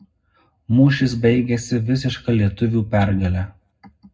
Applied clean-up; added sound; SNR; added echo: none; none; none; reverberation time 0.3 s.